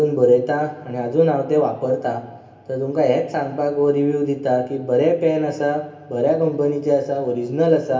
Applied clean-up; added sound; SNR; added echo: none; none; none; reverberation time 0.3 s.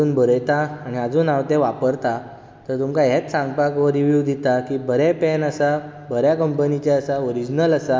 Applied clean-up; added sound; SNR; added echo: none; none; none; none.